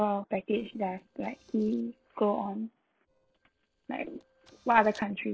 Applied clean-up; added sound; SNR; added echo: neural separator model SepFormer DNS4.